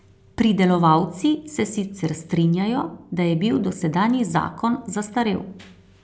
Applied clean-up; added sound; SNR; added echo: none; none; none; none.